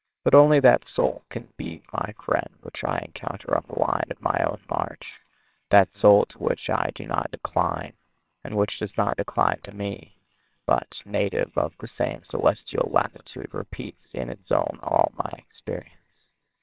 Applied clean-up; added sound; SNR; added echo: neural separator model SepFormer WHAMR!.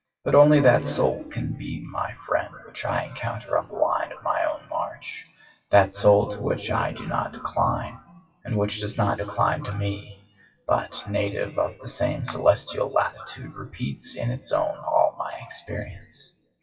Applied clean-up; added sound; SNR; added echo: classical method WPE with log-MMSE.